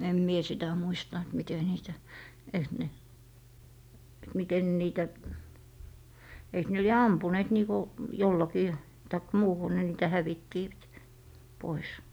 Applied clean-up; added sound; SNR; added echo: none; none; none; none.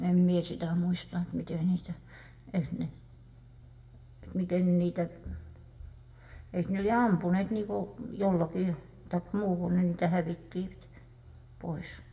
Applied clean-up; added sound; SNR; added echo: none; none; none; reverberation time 0.8 s.